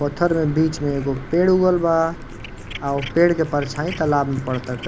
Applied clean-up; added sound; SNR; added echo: none; Cat; 15 dB; none.